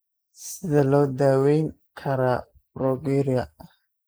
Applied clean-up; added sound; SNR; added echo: neural mask model Resemble Enhance denoiser.